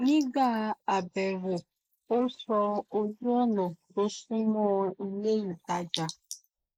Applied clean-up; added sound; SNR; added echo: neural mask model Resemble Enhance denoiser.